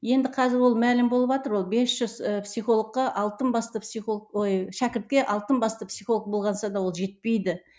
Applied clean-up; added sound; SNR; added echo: none; none; none; none.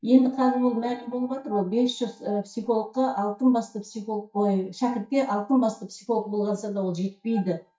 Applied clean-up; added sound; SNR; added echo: neural mask model DeepFilterNet 3.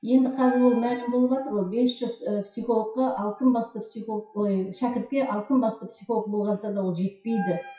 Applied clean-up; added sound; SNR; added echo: classical method WPE with log-MMSE.